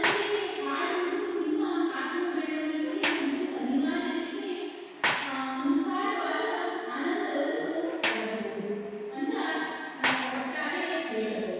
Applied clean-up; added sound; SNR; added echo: none; Sliding door; 6 dB; reverberation time 2.0 s.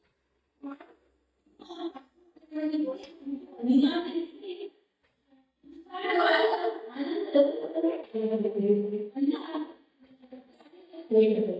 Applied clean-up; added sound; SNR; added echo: neural mask model DeepFilterNet 3.